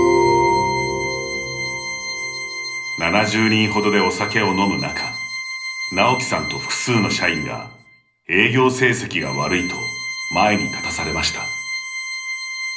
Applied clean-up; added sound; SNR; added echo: none; Organ; 7 dB; reverberation time 0.5 s.